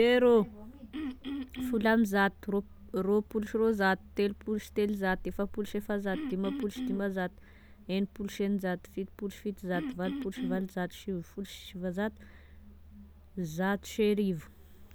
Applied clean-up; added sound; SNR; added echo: none; Cough; 6 dB; none.